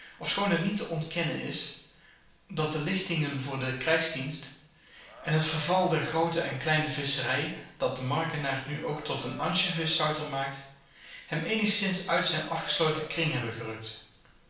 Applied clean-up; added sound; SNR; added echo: none; Livestock, farm animals, working animals; 18 dB; reverberation time 0.7 s.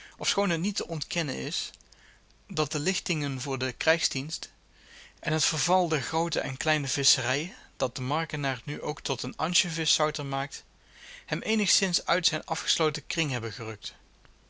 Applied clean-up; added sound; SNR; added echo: none; none; none; none.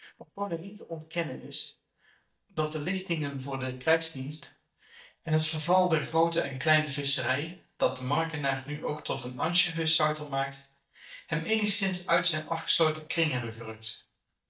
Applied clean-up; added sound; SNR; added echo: neural mask model DeepFilterNet 3.